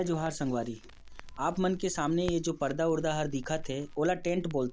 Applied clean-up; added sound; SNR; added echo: none; Crackle; 12 dB; none.